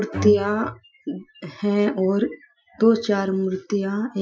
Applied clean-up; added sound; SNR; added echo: classical method Wiener filter.